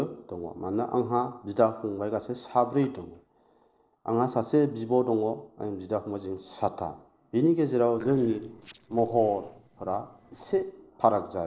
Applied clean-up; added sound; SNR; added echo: neural separator model SepFormer DNS4.